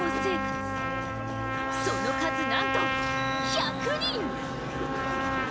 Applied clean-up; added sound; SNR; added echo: none; Trumpet; -1 dB; none.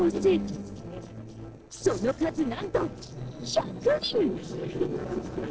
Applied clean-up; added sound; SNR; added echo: neural separator model SepFormer DNS4.